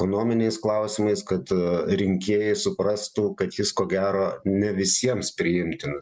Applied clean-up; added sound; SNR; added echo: none; none; none; none.